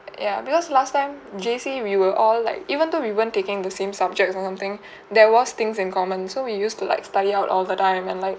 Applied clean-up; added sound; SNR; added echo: none; none; none; none.